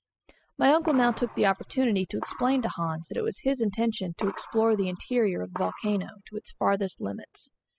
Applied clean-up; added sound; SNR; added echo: classical method spectral subtraction.